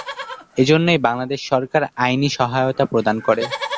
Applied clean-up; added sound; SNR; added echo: none; Livestock, farm animals, working animals; 14 dB; none.